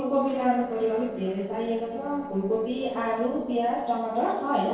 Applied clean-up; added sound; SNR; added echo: neural separator model SepFormer DNS4.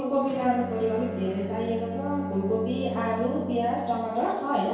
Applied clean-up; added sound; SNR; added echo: none; Bowed string instrument; 8 dB; reverberation time 1.0 s.